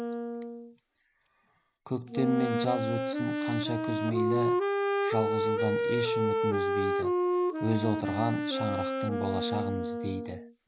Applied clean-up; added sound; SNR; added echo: none; Wind instrument, woodwind instrument; -3 dB; none.